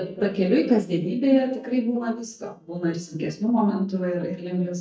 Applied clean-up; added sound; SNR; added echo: neural mask model DeepFilterNet 3.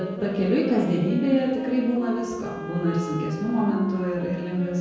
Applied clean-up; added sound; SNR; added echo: none; Wind instrument, woodwind instrument; 12 dB; reverberation time 1.2 s.